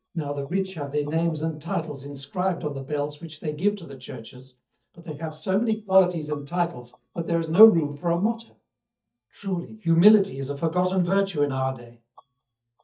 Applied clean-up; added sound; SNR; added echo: neural mask model DeepFilterNet 3.